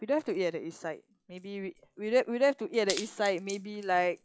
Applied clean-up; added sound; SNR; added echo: classical method log-MMSE.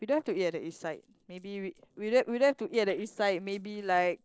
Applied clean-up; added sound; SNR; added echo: neural separator model SepFormer DNS4.